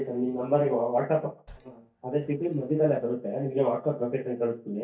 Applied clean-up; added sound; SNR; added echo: neural mask model DeepFilterNet 3.